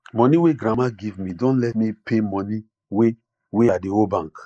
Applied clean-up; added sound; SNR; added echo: neural mask model Resemble Enhance denoiser.